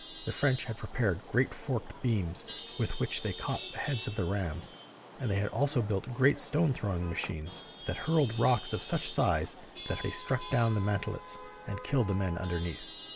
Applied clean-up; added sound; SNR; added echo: none; Chatter / Traffic noise, roadway noise / Vehicle horn, car horn, honking / Engine; 15 dB; none.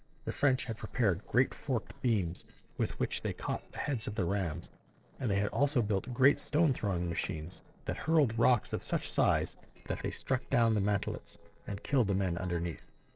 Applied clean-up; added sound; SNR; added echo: neural separator model SepFormer DNS4.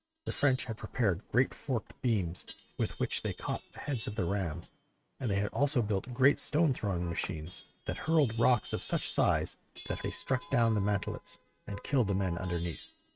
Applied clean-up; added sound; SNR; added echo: neural mask model RNNoise.